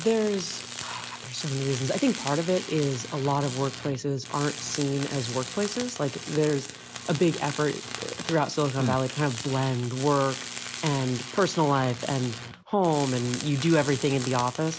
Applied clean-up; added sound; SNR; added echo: none; Tools; 11 dB; none.